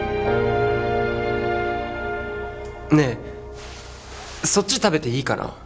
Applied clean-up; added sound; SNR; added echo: none; Bass guitar; 15 dB; none.